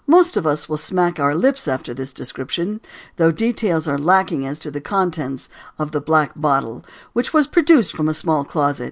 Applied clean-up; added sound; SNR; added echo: none; none; none; none.